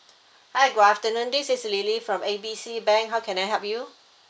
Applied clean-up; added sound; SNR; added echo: none; none; none; none.